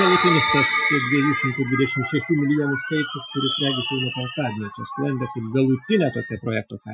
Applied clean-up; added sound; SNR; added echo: classical method Wiener filter.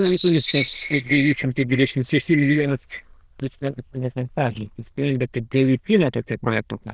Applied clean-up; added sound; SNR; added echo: neural diffusion model UNIVERSE++.